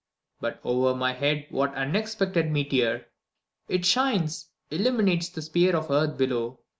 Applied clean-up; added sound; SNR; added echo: none; none; none; none.